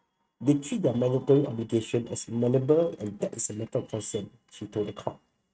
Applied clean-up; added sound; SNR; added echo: neural mask model RNNoise.